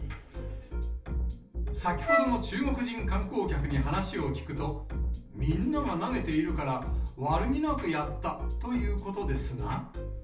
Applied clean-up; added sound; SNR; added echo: none; Wind instrument, woodwind instrument; 0 dB; reverberation time 0.3 s.